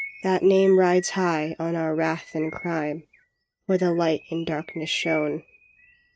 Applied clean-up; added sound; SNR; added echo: neural mask model RNNoise.